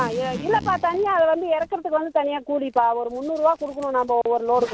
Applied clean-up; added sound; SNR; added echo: none; Zipper (clothing); 17 dB; none.